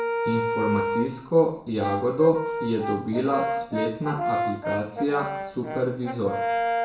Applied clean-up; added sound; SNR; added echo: none; Brass instrument; 2 dB; reverberation time 0.5 s.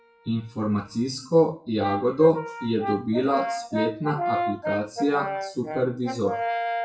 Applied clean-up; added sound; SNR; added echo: classical method WPE with log-MMSE.